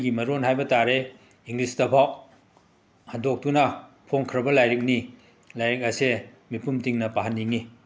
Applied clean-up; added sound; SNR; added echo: none; none; none; none.